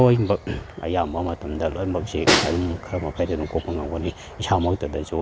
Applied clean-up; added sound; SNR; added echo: none; Snare drum; 4 dB; none.